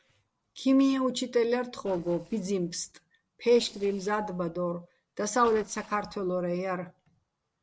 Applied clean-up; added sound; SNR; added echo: neural separator model SepFormer DNS4.